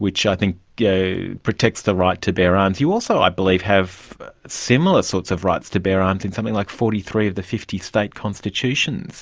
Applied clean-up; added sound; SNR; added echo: none; none; none; none.